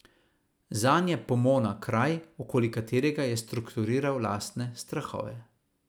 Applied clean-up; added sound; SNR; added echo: none; none; none; none.